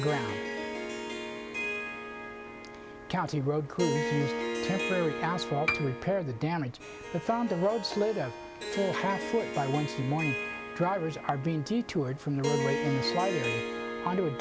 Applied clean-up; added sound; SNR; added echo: none; Piano + Harp; 4 dB; none.